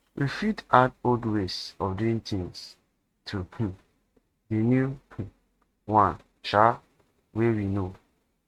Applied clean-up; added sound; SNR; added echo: neural mask model RNNoise.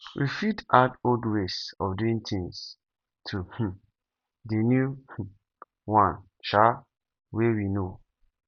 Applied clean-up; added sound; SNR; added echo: none; none; none; none.